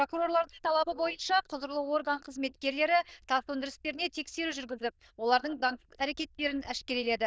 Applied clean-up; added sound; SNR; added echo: neural diffusion model UNIVERSE++.